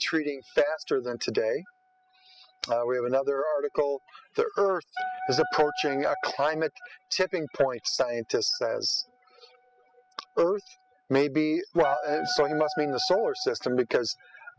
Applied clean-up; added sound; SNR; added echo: classical method spectral subtraction.